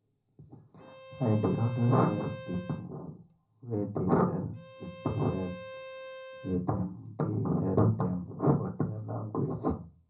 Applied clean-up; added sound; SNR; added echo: none; Bowed string instrument; 17 dB; reverberation time 0.4 s.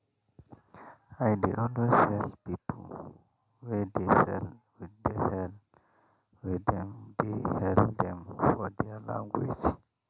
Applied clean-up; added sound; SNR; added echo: none; none; none; none.